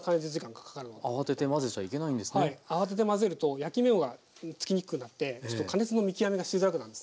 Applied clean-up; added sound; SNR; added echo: none; none; none; none.